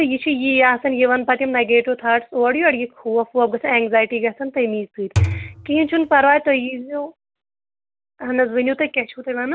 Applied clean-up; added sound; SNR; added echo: none; Thump, thud; 3 dB; none.